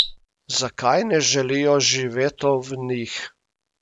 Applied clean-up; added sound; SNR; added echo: none; Cricket; 13 dB; none.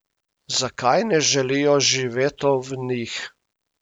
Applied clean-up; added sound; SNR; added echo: none; none; none; none.